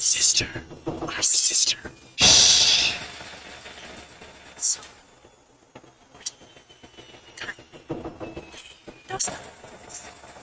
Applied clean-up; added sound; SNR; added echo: neural mask model RNNoise.